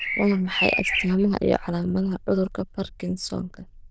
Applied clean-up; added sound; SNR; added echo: neural diffusion model UNIVERSE++.